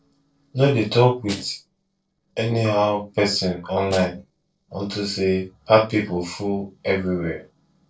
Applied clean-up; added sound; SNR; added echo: neural separator model SepFormer DNS4.